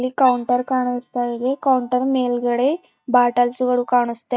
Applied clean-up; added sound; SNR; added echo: neural mask model DeepFilterNet 3.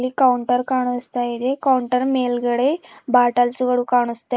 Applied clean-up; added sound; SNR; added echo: neural mask model Resemble Enhance denoiser.